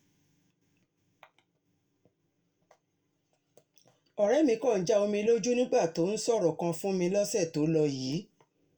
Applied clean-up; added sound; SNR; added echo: none; none; none; reverberation time 0.2 s.